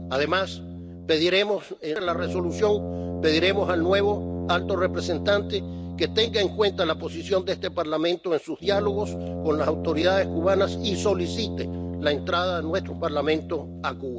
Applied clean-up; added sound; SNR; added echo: none; Brass instrument; 7 dB; none.